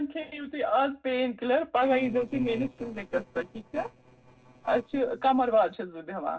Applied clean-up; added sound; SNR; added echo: neural separator model SepFormer DNS4.